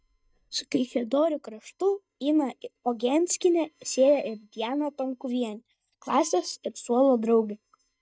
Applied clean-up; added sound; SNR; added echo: neural mask model DeepFilterNet 3.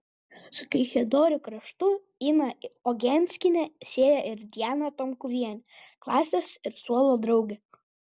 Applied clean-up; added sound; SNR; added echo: none; none; none; none.